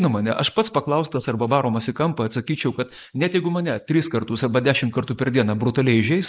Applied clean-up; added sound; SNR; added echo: neural mask model Resemble Enhance denoiser.